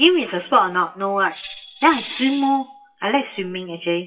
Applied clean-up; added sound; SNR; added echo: classical method WPE with log-MMSE.